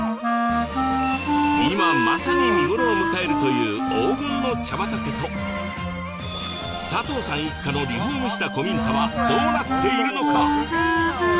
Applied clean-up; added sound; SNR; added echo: none; Wind instrument, woodwind instrument; -1 dB; none.